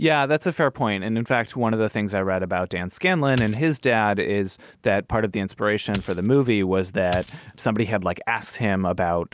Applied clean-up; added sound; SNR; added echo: none; Coin (dropping); 14 dB; none.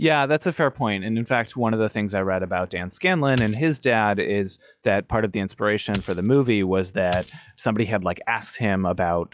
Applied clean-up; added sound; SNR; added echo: classical method log-MMSE.